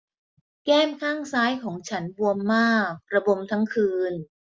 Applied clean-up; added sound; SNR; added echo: none; none; none; none.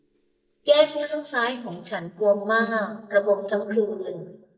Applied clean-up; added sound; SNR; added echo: neural mask model DeepFilterNet 3.